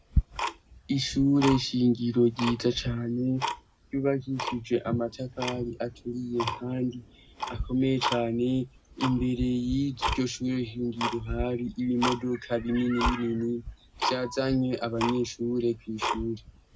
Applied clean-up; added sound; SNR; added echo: none; Tick-tock; 7 dB; reverberation time 0.2 s.